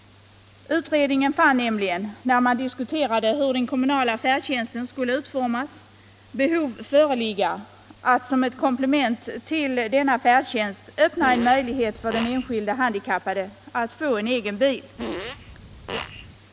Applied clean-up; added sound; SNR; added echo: none; Fart; 11 dB; none.